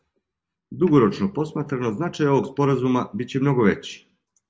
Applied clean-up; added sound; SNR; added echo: none; none; none; none.